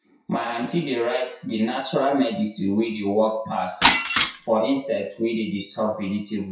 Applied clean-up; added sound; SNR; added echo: classical method WPE with log-MMSE.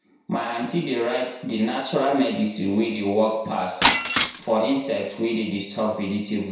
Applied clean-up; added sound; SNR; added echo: none; Shatter; 1 dB; reverberation time 0.7 s.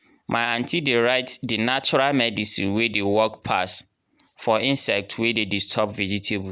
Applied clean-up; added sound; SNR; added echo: none; none; none; none.